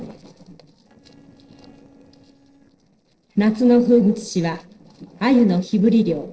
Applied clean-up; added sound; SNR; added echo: neural separator model SepFormer DNS4.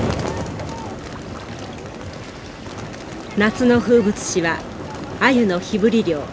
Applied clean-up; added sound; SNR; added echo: none; none; none; none.